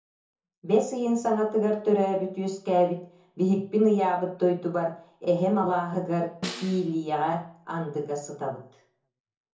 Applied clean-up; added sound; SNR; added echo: none; Snare drum; 12 dB; reverberation time 0.6 s.